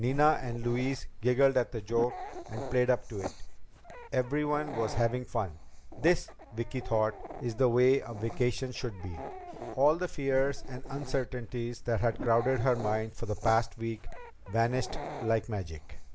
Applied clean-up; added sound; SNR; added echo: none; Dog; 11 dB; none.